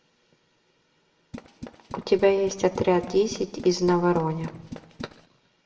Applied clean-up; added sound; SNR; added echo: none; Tools; 16 dB; reverberation time 0.7 s.